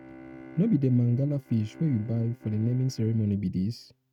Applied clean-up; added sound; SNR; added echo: neural mask model RNNoise.